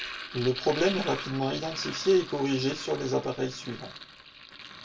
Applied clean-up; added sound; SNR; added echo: none; Sink (filling or washing); 11 dB; reverberation time 0.2 s.